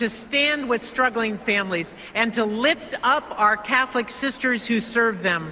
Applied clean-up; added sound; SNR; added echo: none; none; none; none.